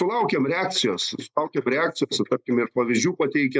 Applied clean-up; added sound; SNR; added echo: neural mask model Resemble Enhance denoiser.